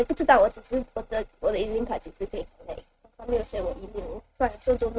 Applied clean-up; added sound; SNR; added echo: neural mask model RNNoise.